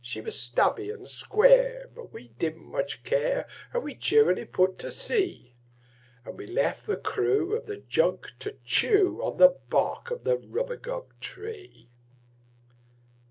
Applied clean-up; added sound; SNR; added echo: none; none; none; none.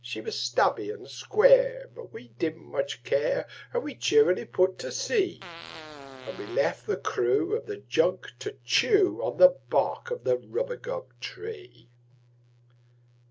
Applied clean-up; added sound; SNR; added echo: none; Fart; 16 dB; none.